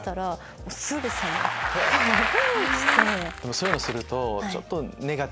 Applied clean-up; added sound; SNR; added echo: none; Bicycle; -2 dB; none.